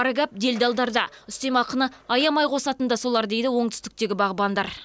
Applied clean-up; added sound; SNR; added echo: none; none; none; none.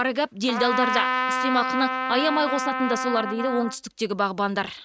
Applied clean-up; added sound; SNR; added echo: neural mask model RNNoise.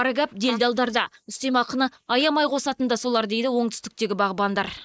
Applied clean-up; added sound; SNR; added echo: neural mask model Resemble Enhance denoiser.